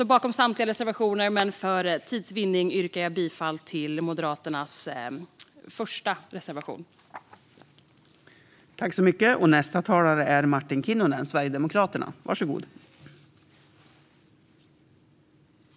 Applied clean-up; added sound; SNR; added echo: none; none; none; none.